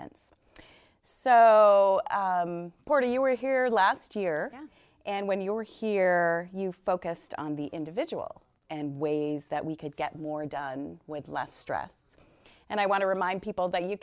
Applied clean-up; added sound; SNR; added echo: none; none; none; none.